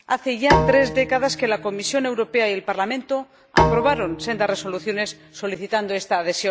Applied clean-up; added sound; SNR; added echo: none; Bowed string instrument; 4 dB; none.